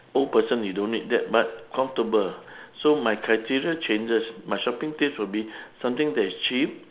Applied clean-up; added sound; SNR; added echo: none; none; none; none.